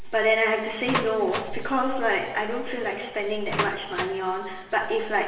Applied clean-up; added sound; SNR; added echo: none; Door; 9 dB; reverberation time 1.0 s.